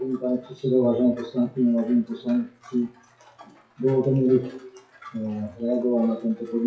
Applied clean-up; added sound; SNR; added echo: classical method WPE with log-MMSE.